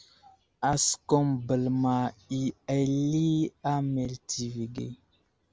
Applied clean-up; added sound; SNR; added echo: none; none; none; none.